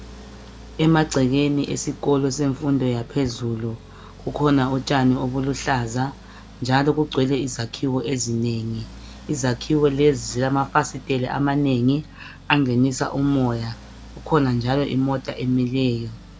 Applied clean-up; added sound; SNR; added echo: none; Accelerating, revving, vroom; 19 dB; none.